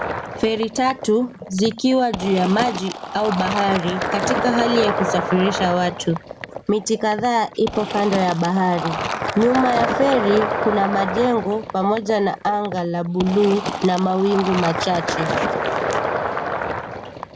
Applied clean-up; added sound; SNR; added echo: none; Fill (with liquid); 5 dB; none.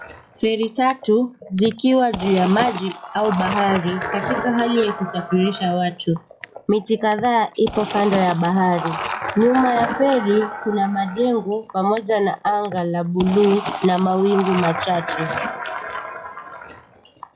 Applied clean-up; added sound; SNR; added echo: classical method log-MMSE.